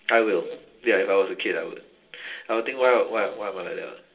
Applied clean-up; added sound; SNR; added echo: none; none; none; reverberation time 0.2 s.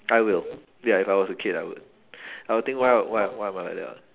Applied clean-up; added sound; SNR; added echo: none; none; none; none.